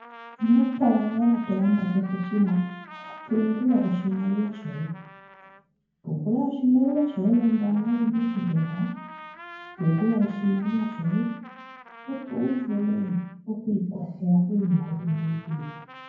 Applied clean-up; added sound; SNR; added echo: none; Trumpet; 19 dB; reverberation time 0.9 s.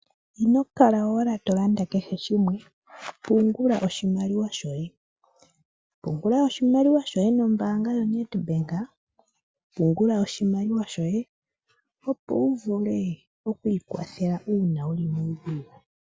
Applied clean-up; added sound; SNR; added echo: none; none; none; none.